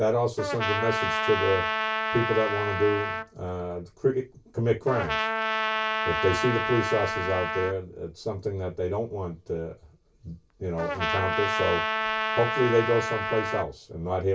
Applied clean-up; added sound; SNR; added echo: none; Trumpet; 1 dB; reverberation time 0.2 s.